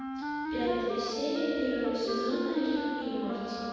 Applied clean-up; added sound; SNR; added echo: none; Wind instrument, woodwind instrument; 3 dB; reverberation time 2.1 s.